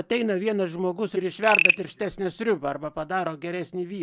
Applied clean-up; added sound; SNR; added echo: none; Frog; 1 dB; none.